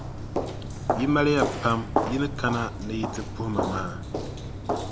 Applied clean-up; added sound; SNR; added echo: none; Walk, footsteps; 1 dB; none.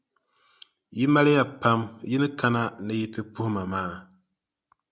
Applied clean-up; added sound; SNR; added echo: none; none; none; none.